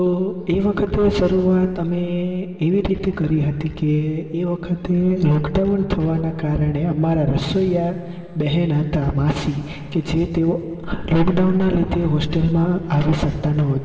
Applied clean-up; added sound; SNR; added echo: none; none; none; reverberation time 2.8 s.